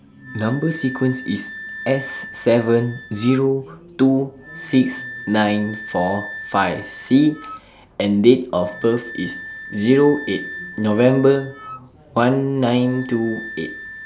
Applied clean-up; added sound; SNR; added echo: none; Wind instrument, woodwind instrument; 15 dB; none.